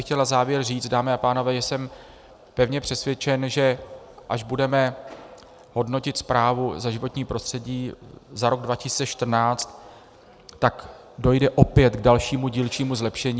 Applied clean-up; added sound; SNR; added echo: none; none; none; none.